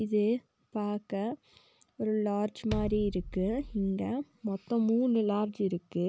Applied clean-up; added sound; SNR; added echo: none; Bass drum; 10 dB; none.